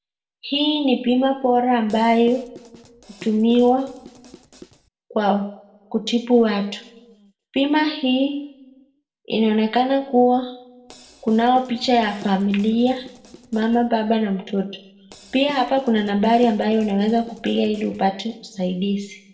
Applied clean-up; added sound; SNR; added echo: neural separator model SepFormer DNS4.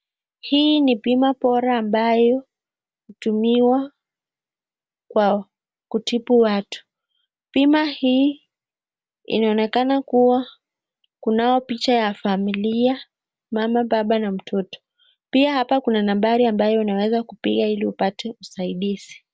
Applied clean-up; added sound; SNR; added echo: none; none; none; none.